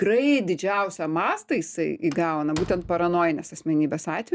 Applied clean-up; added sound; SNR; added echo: none; Slam; 17 dB; none.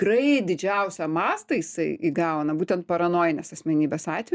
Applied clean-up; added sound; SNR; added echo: none; none; none; none.